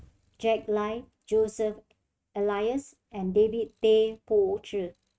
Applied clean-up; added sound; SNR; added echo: neural mask model RNNoise.